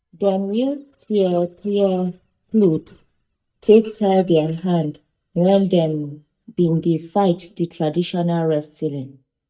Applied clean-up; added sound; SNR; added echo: neural mask model DeepFilterNet 3.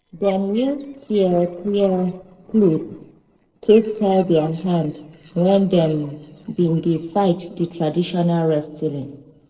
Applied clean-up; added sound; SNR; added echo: neural separator model SepFormer DNS4.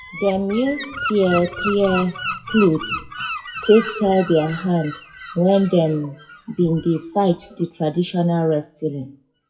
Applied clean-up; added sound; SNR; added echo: classical method WPE with log-MMSE.